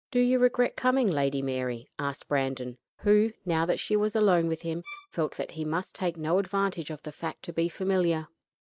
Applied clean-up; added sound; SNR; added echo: neural mask model RNNoise.